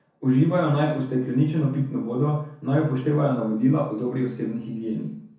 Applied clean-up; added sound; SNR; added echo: none; none; none; reverberation time 0.5 s.